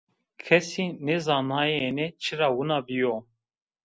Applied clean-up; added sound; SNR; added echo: none; none; none; none.